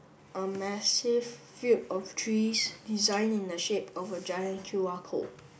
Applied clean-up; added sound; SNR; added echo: none; none; none; none.